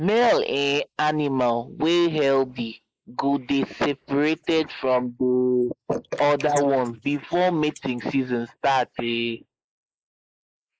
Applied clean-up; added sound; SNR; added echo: neural mask model Resemble Enhance denoiser.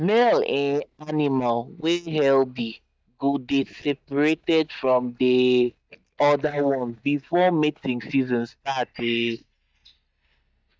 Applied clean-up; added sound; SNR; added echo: neural mask model DeepFilterNet 3.